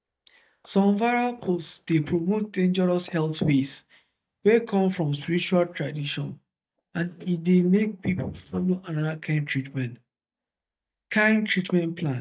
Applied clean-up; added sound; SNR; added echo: neural mask model DeepFilterNet 3.